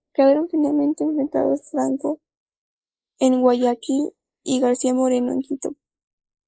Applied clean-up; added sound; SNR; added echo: neural mask model Resemble Enhance denoiser.